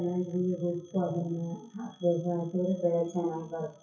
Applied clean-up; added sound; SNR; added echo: classical method WPE with log-MMSE.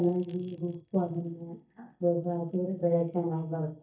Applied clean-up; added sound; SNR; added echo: neural mask model DeepFilterNet 3.